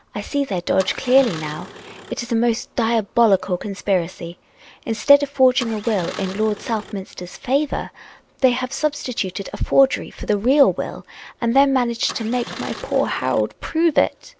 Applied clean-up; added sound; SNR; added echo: none; Engine starting; 15 dB; none.